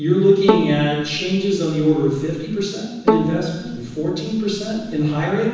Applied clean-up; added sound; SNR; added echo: none; Bowed string instrument; 5 dB; reverberation time 1.1 s.